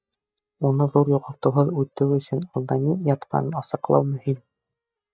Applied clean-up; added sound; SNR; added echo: neural mask model DeepFilterNet 3.